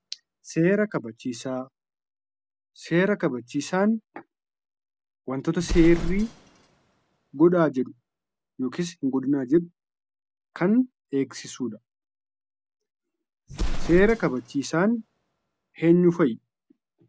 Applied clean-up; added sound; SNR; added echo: none; Explosion; 10 dB; none.